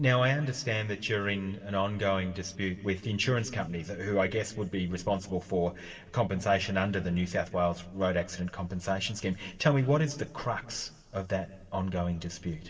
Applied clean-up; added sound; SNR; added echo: none; none; none; reverberation time 2.0 s.